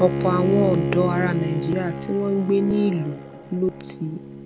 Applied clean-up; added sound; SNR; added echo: none; Bowed string instrument; 4 dB; none.